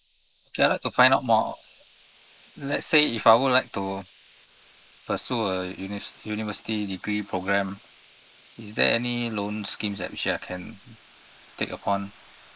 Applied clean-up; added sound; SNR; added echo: neural mask model Resemble Enhance denoiser.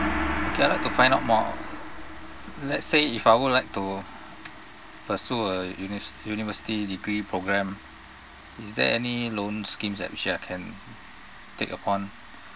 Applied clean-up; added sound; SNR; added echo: none; Gong; 8 dB; none.